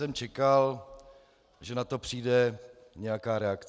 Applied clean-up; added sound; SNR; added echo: none; none; none; none.